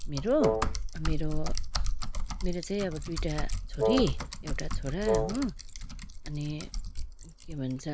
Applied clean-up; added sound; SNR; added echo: none; Typing + Wind instrument, woodwind instrument; -3 dB; none.